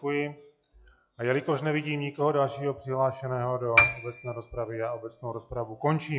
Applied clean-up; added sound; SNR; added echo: classical method log-MMSE.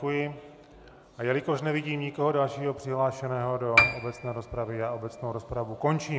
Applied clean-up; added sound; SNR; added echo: none; Piano; -1 dB; none.